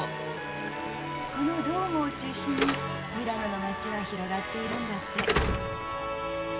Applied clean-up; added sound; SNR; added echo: none; Slam / Alarm; 5 dB; reverberation time 2.7 s.